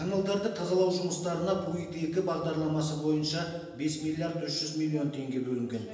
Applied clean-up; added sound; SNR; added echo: none; none; none; reverberation time 1.0 s.